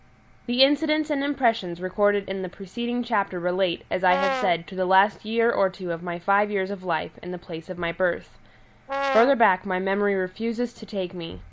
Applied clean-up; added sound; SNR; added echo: none; Brass instrument; 4 dB; none.